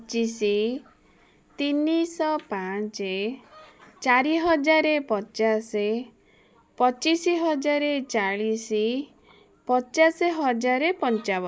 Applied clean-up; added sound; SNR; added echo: none; none; none; none.